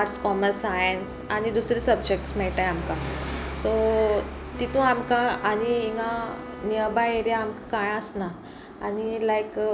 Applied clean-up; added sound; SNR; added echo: none; Wind instrument, woodwind instrument; 16 dB; none.